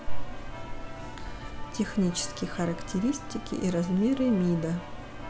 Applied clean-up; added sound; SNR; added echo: none; Church bell; 16 dB; none.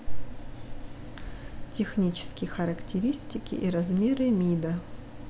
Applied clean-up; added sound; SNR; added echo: none; none; none; none.